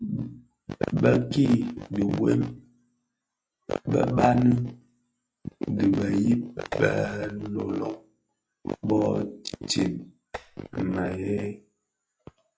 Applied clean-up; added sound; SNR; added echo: classical method log-MMSE.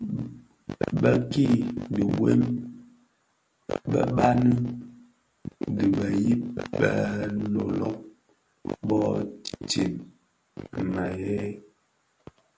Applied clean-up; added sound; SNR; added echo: none; none; none; none.